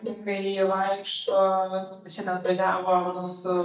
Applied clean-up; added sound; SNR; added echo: neural mask model DeepFilterNet 3.